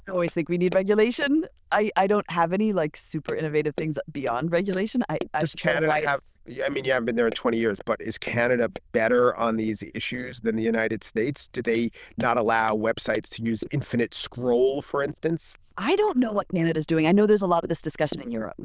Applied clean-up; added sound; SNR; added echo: neural diffusion model UNIVERSE++.